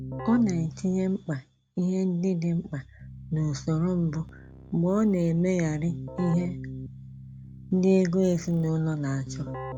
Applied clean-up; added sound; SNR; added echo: none; Keyboard (musical); 14 dB; none.